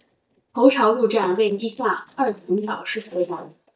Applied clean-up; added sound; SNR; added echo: neural mask model DeepFilterNet 3.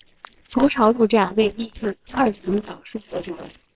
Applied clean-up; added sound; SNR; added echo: neural separator model SepFormer WHAMR!.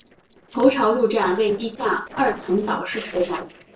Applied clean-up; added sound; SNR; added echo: neural separator model SepFormer DNS4.